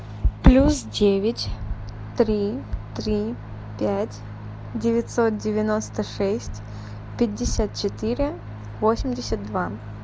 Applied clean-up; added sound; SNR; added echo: none; none; none; none.